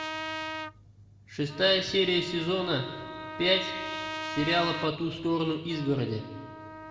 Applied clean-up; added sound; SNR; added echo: none; Trumpet; 9 dB; reverberation time 1.4 s.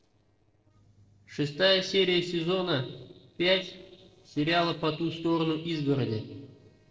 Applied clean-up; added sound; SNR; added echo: neural separator model SepFormer DNS4.